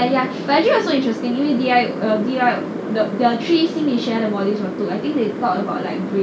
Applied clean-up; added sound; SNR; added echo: none; none; none; none.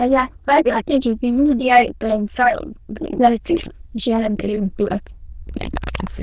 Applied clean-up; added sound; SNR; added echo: neural diffusion model UNIVERSE++.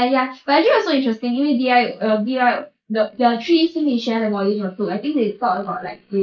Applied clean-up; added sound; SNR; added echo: neural mask model Resemble Enhance denoiser.